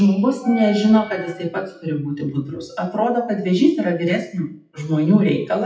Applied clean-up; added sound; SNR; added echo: classical method WPE with log-MMSE.